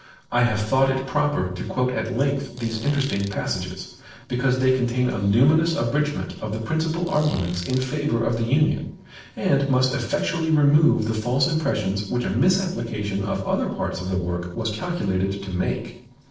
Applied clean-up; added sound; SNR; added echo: neural separator model SepFormer DNS4.